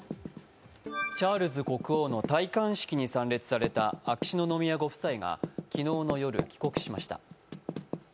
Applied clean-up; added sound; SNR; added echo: none; Typing; 9 dB; none.